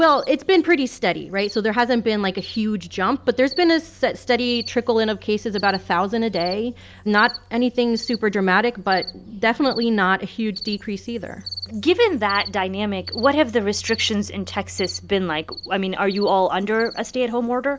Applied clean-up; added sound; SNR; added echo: none; Cricket; 16 dB; none.